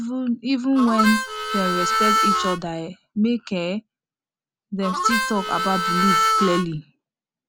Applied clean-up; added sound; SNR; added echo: none; Harmonica; -2 dB; none.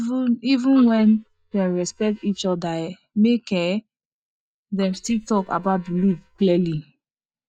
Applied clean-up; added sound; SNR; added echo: neural mask model DeepFilterNet 3.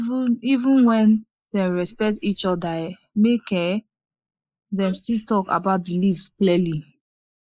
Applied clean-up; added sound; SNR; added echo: neural mask model Resemble Enhance denoiser.